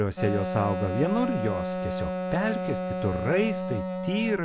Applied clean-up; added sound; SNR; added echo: none; Wind instrument, woodwind instrument; 2 dB; none.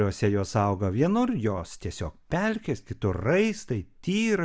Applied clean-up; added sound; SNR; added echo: none; none; none; none.